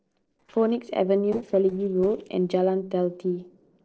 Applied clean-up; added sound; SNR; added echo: neural separator model SepFormer DNS4.